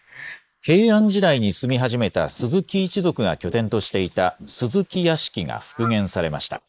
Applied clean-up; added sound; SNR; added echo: neural mask model Resemble Enhance denoiser.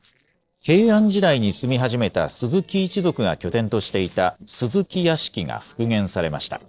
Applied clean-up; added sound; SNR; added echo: neural separator model SepFormer DNS4.